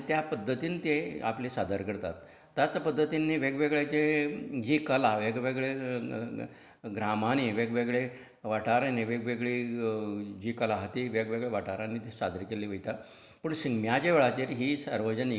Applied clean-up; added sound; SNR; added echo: none; none; none; none.